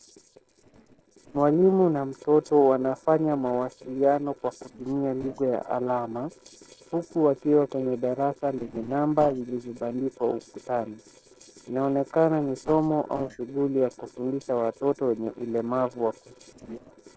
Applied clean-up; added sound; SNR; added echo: neural separator model SepFormer DNS4.